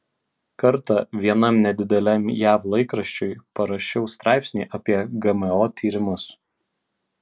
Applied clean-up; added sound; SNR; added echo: none; none; none; none.